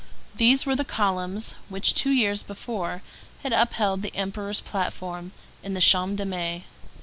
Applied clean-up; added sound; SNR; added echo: none; none; none; none.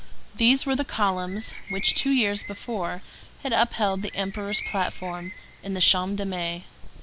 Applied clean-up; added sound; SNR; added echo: none; Bird; 14 dB; none.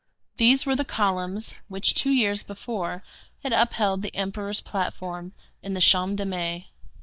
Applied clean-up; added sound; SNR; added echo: neural mask model DeepFilterNet 3.